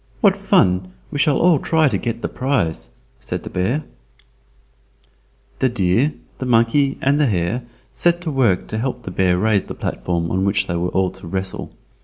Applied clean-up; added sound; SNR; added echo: none; none; none; none.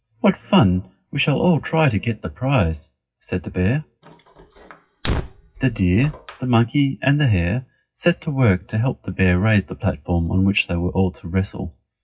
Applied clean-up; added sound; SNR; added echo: classical method WPE with log-MMSE.